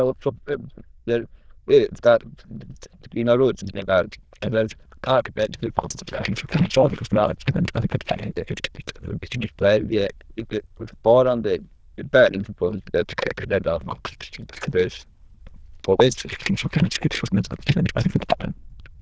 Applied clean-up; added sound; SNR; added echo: neural diffusion model UNIVERSE++.